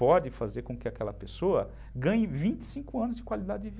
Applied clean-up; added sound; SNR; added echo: none; Growling; 15 dB; none.